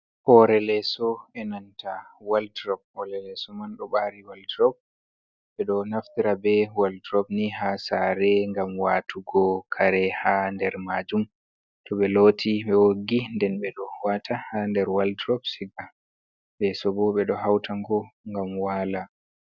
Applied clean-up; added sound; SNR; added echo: none; none; none; none.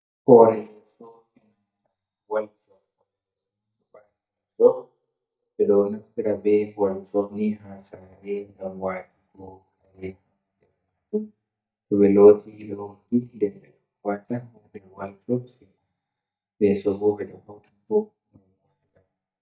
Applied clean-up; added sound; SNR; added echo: neural mask model DeepFilterNet 3.